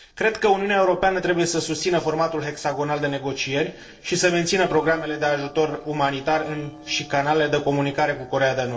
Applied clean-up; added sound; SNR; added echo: neural separator model SepFormer DNS4.